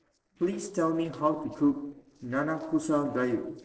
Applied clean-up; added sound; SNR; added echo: neural separator model SepFormer DNS4.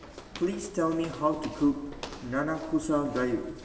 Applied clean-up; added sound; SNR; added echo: none; Walk, footsteps; 15 dB; reverberation time 2.7 s.